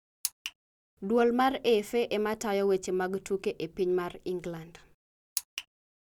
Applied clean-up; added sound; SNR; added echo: none; none; none; none.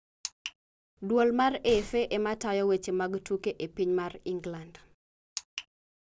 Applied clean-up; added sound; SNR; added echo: none; Slam; 14 dB; none.